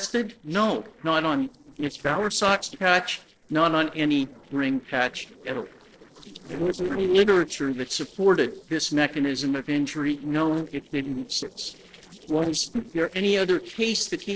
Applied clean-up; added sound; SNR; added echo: neural separator model SepFormer DNS4.